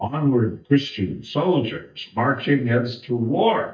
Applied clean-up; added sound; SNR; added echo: neural mask model DeepFilterNet 3.